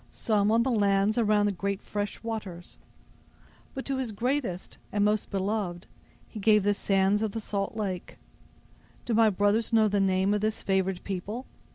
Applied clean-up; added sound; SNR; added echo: none; none; none; none.